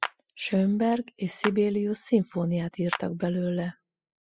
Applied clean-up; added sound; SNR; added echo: classical method spectral subtraction.